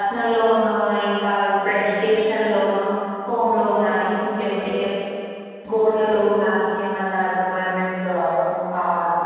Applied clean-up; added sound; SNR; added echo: none; none; none; reverberation time 2.1 s.